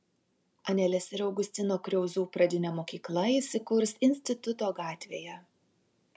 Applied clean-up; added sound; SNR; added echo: none; none; none; none.